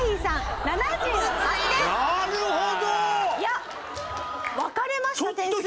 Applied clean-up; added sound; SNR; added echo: none; none; none; none.